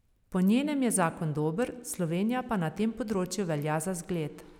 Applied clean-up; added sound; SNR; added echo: none; none; none; none.